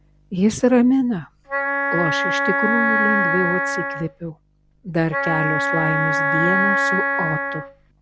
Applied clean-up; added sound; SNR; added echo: none; Wind instrument, woodwind instrument; -2 dB; none.